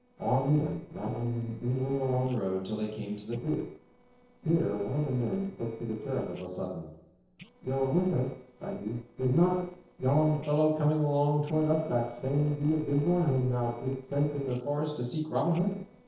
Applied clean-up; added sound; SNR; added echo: neural separator model SepFormer DNS4.